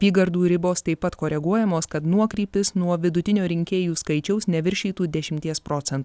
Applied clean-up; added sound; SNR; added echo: none; none; none; none.